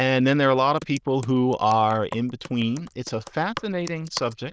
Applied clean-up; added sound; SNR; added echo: neural diffusion model UNIVERSE++.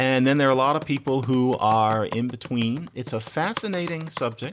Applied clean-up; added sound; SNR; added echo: none; Computer keyboard; 16 dB; none.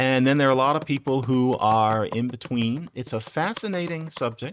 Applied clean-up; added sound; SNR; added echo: neural mask model RNNoise.